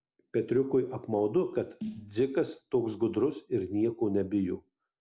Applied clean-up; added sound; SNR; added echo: none; Snare drum; 16 dB; none.